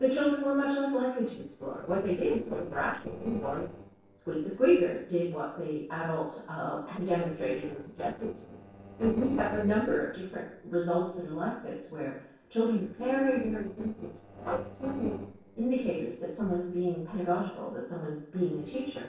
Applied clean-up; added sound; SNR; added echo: neural separator model SepFormer DNS4.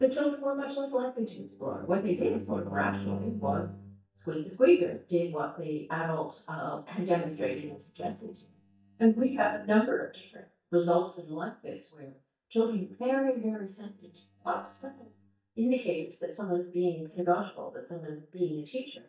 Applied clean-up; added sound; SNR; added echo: neural mask model DeepFilterNet 3.